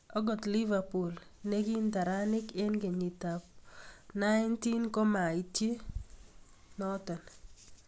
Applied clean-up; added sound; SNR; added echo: none; none; none; none.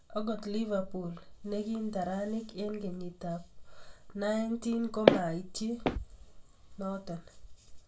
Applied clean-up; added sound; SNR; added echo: none; Walk, footsteps; -3 dB; reverberation time 0.2 s.